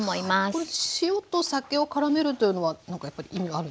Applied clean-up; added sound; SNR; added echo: none; none; none; none.